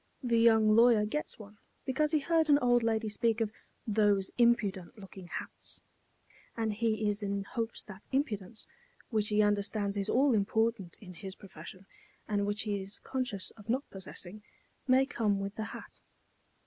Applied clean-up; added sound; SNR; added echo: none; none; none; none.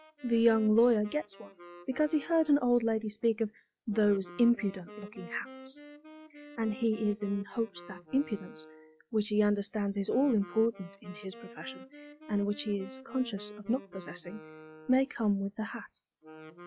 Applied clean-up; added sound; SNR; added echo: classical method log-MMSE.